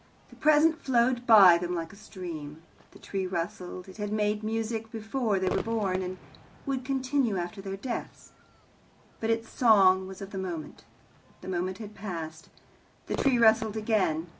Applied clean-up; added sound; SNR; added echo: none; Crowd / Fireworks; 17 dB; none.